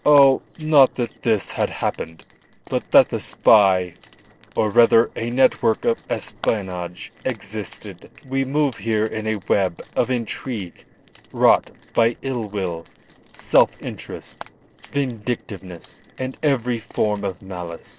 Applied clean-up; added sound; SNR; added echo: neural separator model SepFormer DNS4.